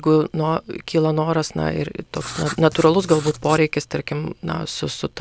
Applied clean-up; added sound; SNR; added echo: none; Writing; 13 dB; none.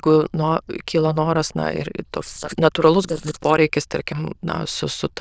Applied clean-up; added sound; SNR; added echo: neural diffusion model UNIVERSE++.